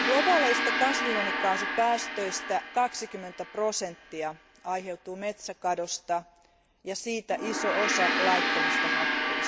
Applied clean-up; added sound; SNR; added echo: none; Gong; 0 dB; none.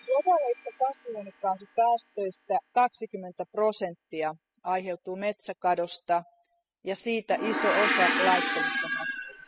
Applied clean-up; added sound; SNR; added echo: classical method spectral subtraction.